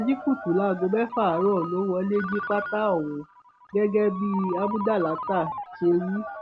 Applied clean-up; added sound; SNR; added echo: none; Ringtone; 10 dB; none.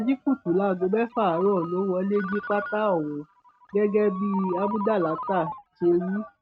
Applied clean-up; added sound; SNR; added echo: neural mask model RNNoise.